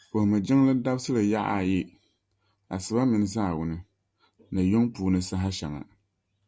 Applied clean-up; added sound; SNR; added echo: none; none; none; none.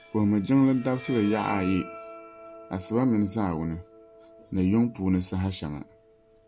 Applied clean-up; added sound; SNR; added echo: none; Bowed string instrument; 17 dB; none.